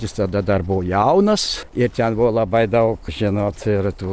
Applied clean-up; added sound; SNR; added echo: none; none; none; none.